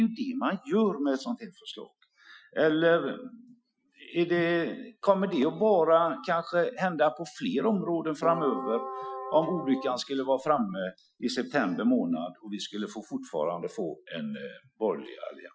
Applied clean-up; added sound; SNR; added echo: classical method Wiener filter.